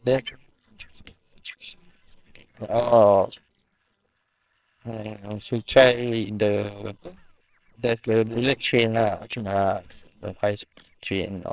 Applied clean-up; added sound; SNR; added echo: neural separator model SepFormer WHAMR!.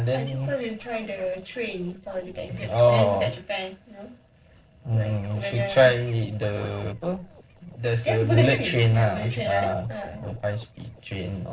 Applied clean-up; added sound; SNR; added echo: neural separator model SepFormer DNS4.